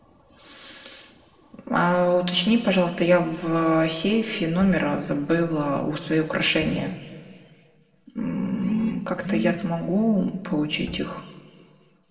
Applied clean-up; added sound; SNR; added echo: none; Bowed string instrument; 20 dB; reverberation time 1.7 s.